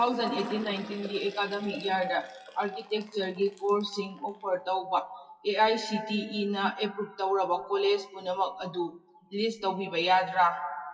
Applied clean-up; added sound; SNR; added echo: classical method WPE with log-MMSE.